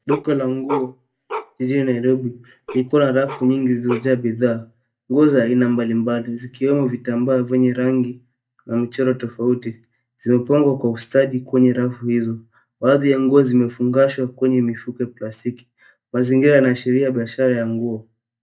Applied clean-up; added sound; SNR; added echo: neural mask model DeepFilterNet 3.